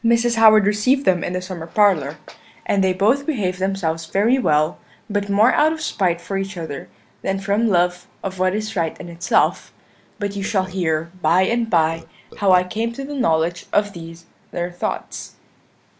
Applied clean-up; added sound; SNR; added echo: none; Burping, eructation; 19 dB; none.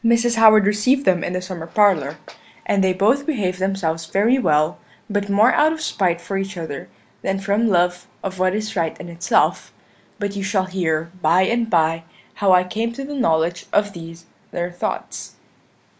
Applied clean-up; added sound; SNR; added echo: none; none; none; none.